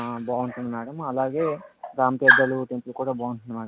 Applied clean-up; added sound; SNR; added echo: none; Dog; 0 dB; none.